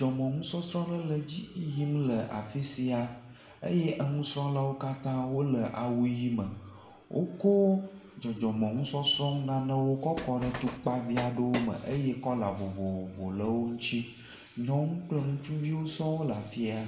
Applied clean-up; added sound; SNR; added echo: none; Train; 9 dB; reverberation time 0.8 s.